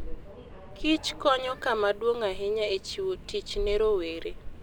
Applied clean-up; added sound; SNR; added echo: none; Subway, metro, underground; 9 dB; none.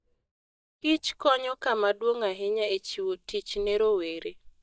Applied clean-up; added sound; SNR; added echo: neural mask model DeepFilterNet 3.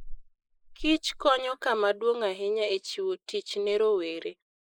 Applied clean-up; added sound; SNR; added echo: neural mask model Resemble Enhance denoiser.